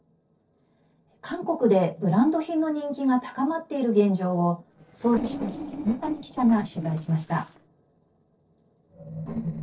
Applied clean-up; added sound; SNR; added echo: neural separator model SepFormer DNS4.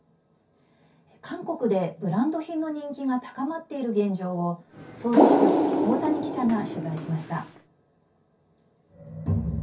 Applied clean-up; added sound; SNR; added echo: none; Water; -5 dB; reverberation time 0.3 s.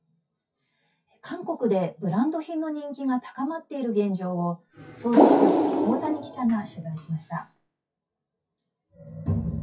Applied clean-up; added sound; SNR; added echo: classical method WPE with log-MMSE.